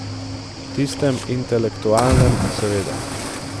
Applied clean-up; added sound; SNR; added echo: none; Cricket / Waves, surf; 1 dB; none.